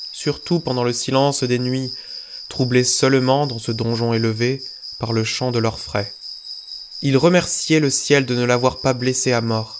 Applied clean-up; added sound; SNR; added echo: none; Cricket; 14 dB; none.